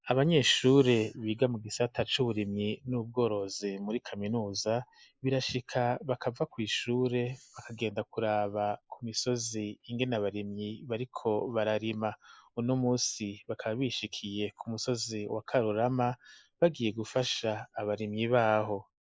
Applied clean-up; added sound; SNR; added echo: neural mask model Resemble Enhance denoiser.